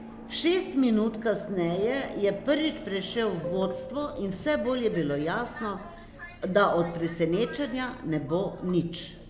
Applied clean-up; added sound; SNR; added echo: none; Subway, metro, underground; 14 dB; none.